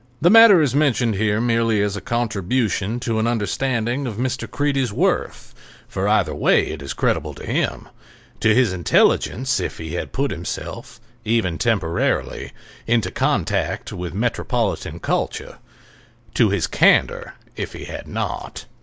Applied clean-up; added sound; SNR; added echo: none; none; none; none.